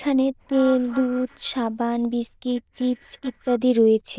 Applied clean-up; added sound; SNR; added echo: neural diffusion model UNIVERSE++.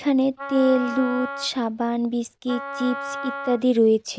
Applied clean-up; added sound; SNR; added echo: none; Wind instrument, woodwind instrument; 11 dB; none.